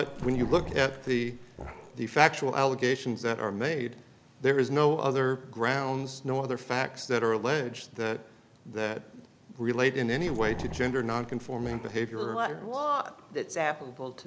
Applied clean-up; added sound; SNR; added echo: none; Growling; 10 dB; none.